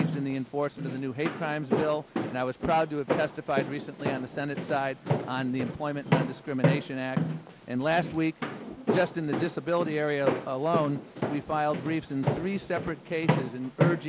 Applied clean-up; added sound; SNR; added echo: none; Walk, footsteps; 2 dB; none.